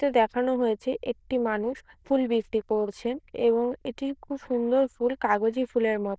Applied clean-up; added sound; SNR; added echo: neural diffusion model UNIVERSE++.